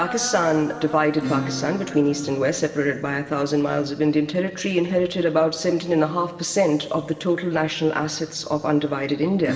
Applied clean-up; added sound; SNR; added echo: none; Acoustic guitar / Strum; 16 dB; reverberation time 1.7 s.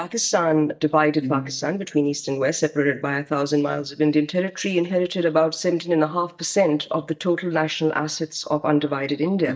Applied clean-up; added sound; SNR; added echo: neural mask model DeepFilterNet 3.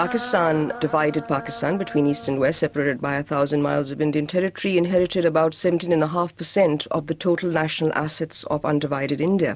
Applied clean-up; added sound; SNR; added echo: none; none; none; none.